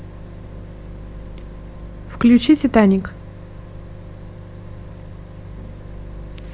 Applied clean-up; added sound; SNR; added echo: none; Microwave oven; 12 dB; none.